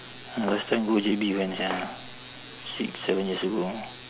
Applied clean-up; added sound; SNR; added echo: none; none; none; none.